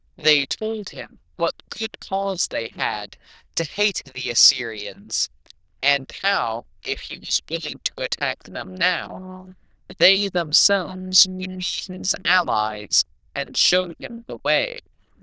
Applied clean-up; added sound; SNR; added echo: neural diffusion model UNIVERSE++.